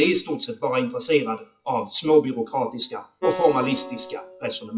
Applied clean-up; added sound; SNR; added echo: classical method WPE with log-MMSE.